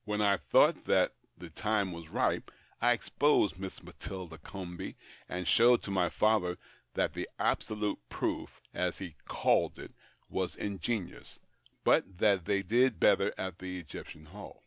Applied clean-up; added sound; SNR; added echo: none; none; none; none.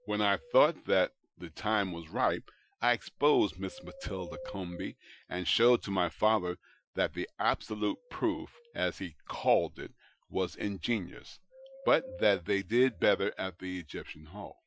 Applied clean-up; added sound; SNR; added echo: classical method Wiener filter.